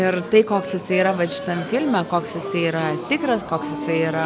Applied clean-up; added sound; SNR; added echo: none; Wind instrument, woodwind instrument; 11 dB; none.